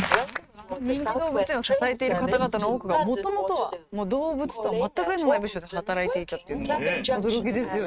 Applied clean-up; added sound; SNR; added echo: neural mask model RNNoise.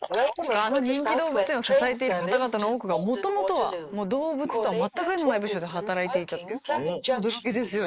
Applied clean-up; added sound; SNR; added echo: neural mask model Resemble Enhance denoiser.